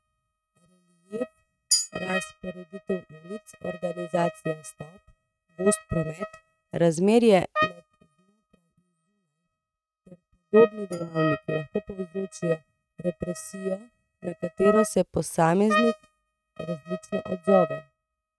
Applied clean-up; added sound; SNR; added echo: neural mask model RNNoise.